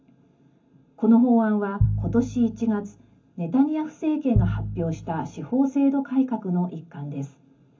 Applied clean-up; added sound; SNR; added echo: none; Piano; 5 dB; reverberation time 0.3 s.